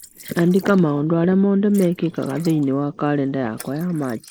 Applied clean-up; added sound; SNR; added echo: neural mask model Resemble Enhance denoiser.